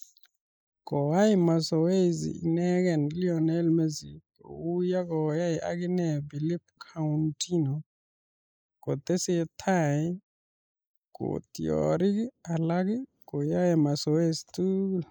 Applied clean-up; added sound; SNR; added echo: neural mask model Resemble Enhance denoiser.